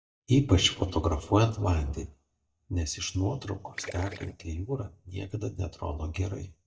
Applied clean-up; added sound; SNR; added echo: neural mask model DeepFilterNet 3.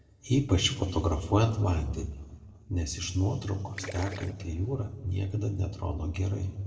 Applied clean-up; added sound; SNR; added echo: neural separator model SepFormer DNS4.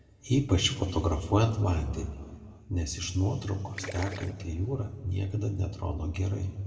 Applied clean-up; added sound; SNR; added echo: none; Gurgling; 16 dB; reverberation time 1.6 s.